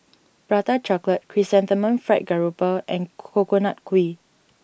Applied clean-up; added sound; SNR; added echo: none; none; none; none.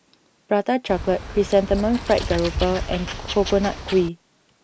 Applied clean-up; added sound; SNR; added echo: none; Wild animals; 7 dB; none.